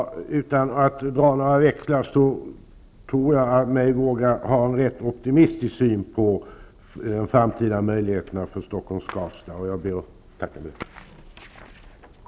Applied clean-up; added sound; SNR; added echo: none; none; none; none.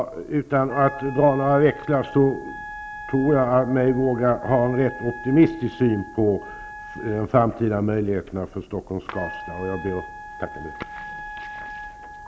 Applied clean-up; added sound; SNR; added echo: none; Wind instrument, woodwind instrument; 15 dB; none.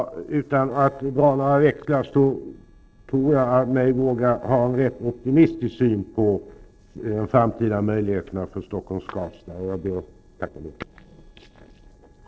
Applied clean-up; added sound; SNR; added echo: neural separator model SepFormer DNS4.